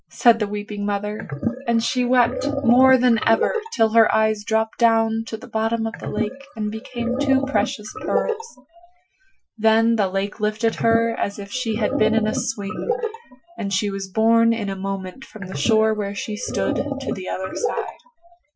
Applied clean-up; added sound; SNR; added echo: classical method Wiener filter.